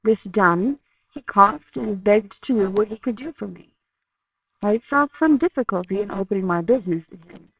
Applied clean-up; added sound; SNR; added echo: neural separator model SepFormer WHAMR!.